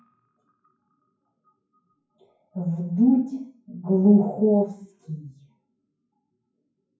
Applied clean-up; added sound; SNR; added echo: classical method WPE with log-MMSE.